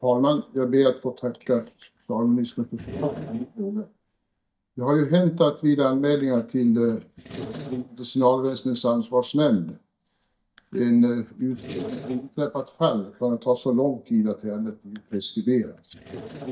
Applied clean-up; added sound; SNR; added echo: neural mask model DeepFilterNet 3.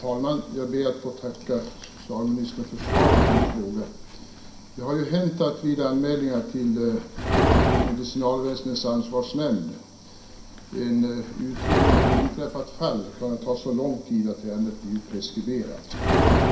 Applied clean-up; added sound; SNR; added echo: none; Livestock, farm animals, working animals; -1 dB; reverberation time 0.5 s.